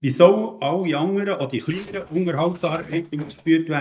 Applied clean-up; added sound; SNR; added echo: neural mask model DeepFilterNet 3.